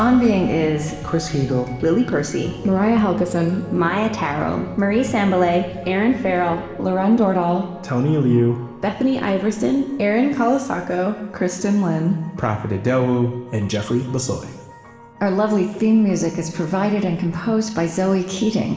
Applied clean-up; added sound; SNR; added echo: none; none; none; reverberation time 1.2 s.